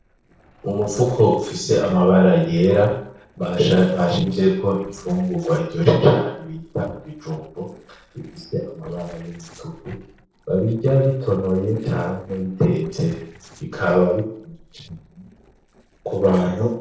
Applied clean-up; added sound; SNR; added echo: neural separator model SepFormer DNS4.